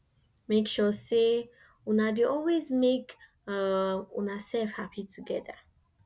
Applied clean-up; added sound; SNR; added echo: none; none; none; none.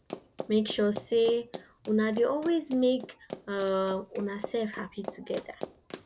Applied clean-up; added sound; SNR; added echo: none; Keys jangling + Run; 14 dB; none.